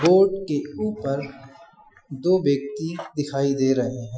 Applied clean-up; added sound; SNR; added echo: classical method Wiener filter.